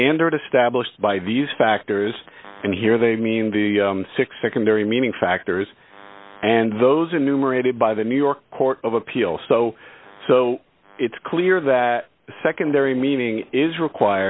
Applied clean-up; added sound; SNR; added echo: none; none; none; none.